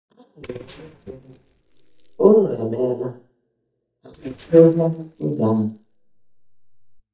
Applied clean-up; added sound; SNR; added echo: neural mask model DeepFilterNet 3.